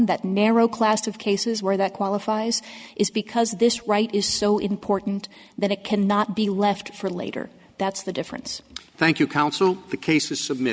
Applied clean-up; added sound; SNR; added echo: none; none; none; none.